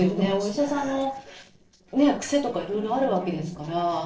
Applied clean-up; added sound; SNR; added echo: neural separator model SepFormer DNS4.